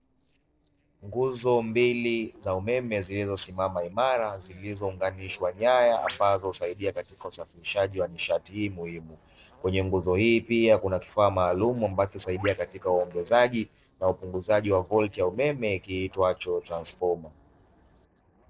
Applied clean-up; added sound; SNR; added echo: neural separator model SepFormer DNS4.